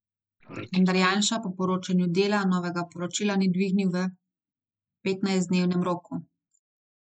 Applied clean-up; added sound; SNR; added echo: neural mask model Resemble Enhance denoiser.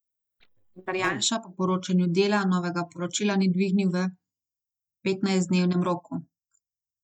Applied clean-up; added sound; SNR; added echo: neural mask model DeepFilterNet 3.